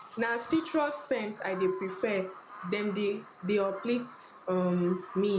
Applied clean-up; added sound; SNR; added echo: none; Bird vocalization, bird call, bird song; 16 dB; none.